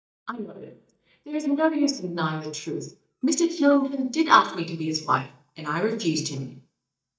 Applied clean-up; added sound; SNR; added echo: neural mask model DeepFilterNet 3.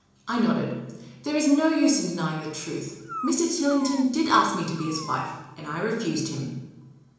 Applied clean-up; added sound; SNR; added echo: none; Dog; 13 dB; reverberation time 1.0 s.